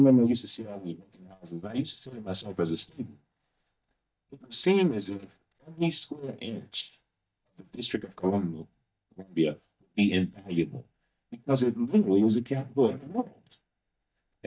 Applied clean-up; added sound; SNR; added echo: neural mask model DeepFilterNet 3.